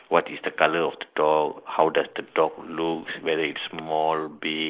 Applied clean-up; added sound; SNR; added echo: neural mask model Resemble Enhance denoiser.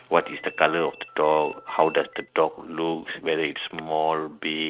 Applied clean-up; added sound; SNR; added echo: neural mask model RNNoise.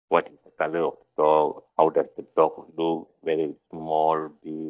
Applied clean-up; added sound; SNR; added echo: neural mask model DeepFilterNet 3.